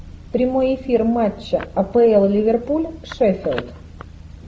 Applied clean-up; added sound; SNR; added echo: none; none; none; none.